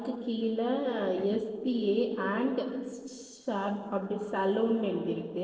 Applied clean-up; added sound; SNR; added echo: neural separator model SepFormer DNS4.